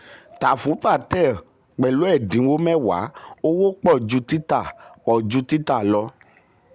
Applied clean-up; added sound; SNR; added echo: none; none; none; none.